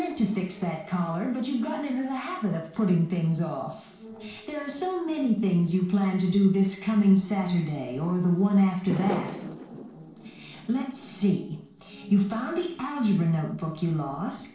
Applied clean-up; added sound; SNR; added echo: neural separator model SepFormer DNS4.